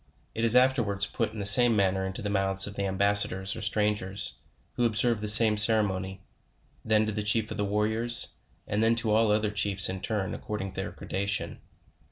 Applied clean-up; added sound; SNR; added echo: none; none; none; none.